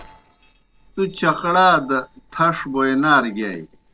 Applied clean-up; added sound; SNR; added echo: neural separator model SepFormer DNS4.